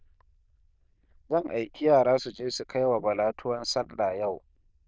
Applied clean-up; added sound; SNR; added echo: neural diffusion model UNIVERSE++.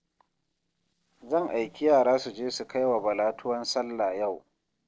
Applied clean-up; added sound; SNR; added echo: neural separator model SepFormer DNS4.